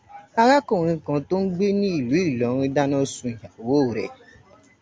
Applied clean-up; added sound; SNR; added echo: none; none; none; none.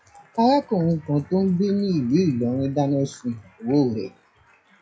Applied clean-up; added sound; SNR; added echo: classical method WPE with log-MMSE.